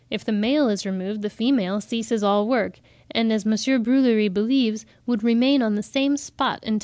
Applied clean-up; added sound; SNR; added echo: none; none; none; none.